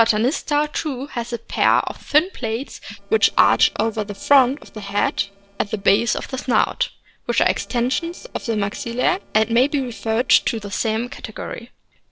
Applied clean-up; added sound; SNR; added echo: neural separator model SepFormer DNS4.